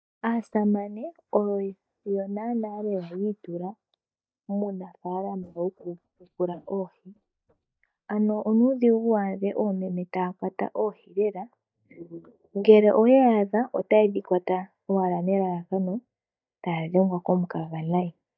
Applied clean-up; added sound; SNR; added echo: neural mask model DeepFilterNet 3.